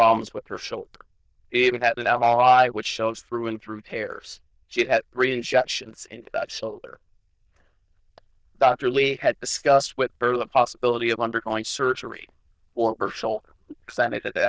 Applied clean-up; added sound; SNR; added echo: neural diffusion model UNIVERSE++.